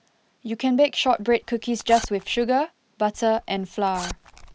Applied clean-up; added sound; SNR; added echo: none; Zipper (clothing); 15 dB; none.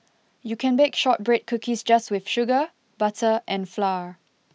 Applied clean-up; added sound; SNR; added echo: none; none; none; none.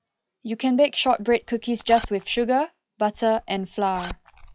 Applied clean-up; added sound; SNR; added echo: classical method log-MMSE.